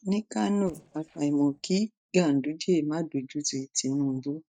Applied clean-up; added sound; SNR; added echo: neural mask model DeepFilterNet 3.